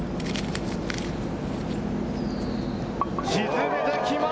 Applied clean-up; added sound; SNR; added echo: none; Crumpling, crinkling; 17 dB; none.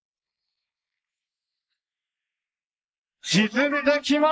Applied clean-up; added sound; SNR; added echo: neural mask model Resemble Enhance denoiser.